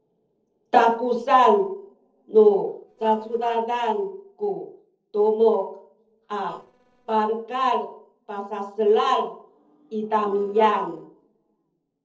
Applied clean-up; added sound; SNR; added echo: neural separator model SepFormer DNS4.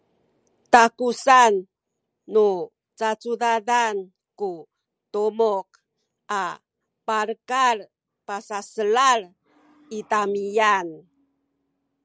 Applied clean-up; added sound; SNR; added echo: none; none; none; none.